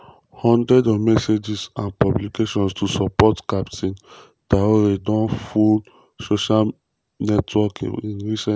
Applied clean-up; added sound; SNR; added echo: none; none; none; none.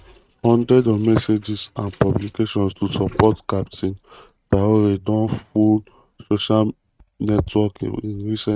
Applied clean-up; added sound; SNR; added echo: neural mask model RNNoise.